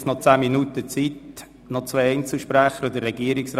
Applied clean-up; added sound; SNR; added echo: none; none; none; none.